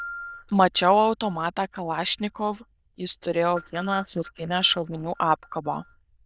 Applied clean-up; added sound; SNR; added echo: neural diffusion model UNIVERSE++.